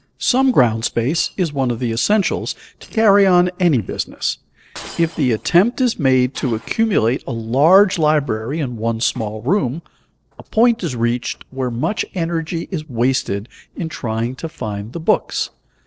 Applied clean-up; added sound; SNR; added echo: neural separator model SepFormer DNS4.